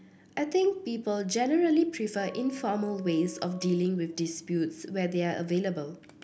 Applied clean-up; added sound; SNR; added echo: none; Wind instrument, woodwind instrument; 19 dB; none.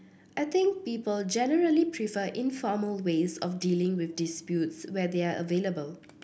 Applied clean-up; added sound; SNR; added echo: none; none; none; none.